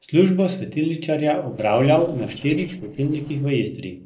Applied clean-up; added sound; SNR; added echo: neural separator model SepFormer DNS4.